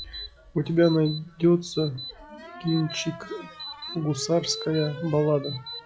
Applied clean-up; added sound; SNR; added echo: classical method log-MMSE.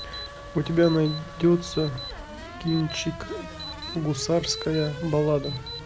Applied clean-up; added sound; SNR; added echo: none; Alarm + Race car, auto racing / Accelerating, revving, vroom; 12 dB; none.